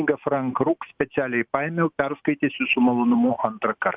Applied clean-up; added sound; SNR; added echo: none; none; none; none.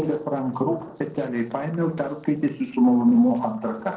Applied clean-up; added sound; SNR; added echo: neural separator model SepFormer DNS4.